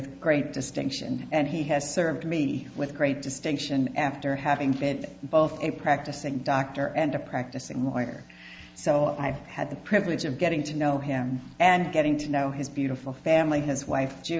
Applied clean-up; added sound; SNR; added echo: none; none; none; none.